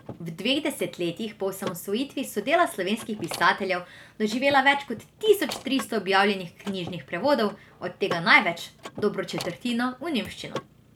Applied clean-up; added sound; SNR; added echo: none; Mechanisms / Car + Slam; 16 dB; none.